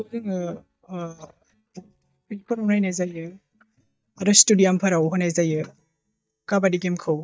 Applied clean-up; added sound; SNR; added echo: neural mask model DeepFilterNet 3.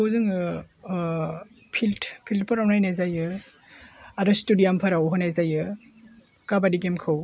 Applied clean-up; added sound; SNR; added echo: none; none; none; none.